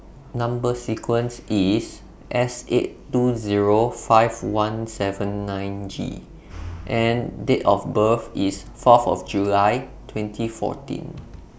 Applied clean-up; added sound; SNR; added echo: none; none; none; none.